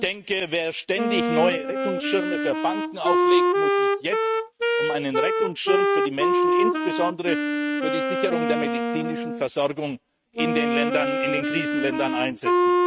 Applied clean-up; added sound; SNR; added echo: neural mask model RNNoise.